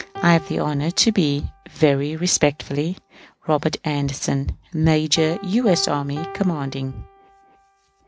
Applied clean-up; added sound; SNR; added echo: none; Piano; 18 dB; none.